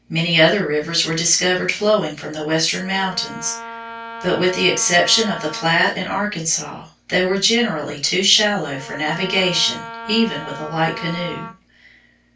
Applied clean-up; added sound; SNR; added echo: none; Wind instrument, woodwind instrument; 14 dB; reverberation time 0.2 s.